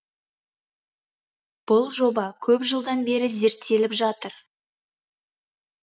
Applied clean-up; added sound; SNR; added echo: none; none; none; none.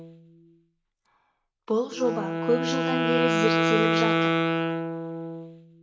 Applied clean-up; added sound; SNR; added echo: none; Wind instrument, woodwind instrument; -4 dB; reverberation time 1.0 s.